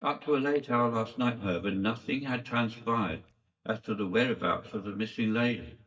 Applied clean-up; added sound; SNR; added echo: neural mask model DeepFilterNet 3.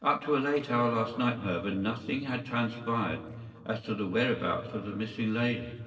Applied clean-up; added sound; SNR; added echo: neural separator model SepFormer DNS4.